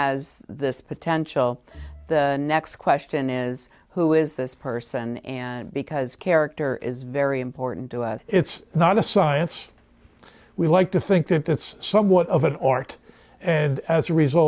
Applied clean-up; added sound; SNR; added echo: none; none; none; none.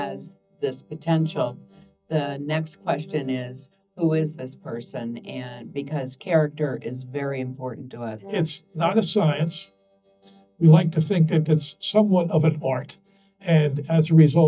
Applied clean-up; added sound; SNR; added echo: neural mask model DeepFilterNet 3.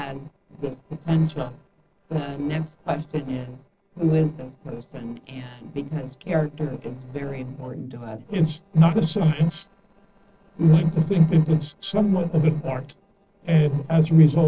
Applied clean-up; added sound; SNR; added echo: neural separator model SepFormer DNS4.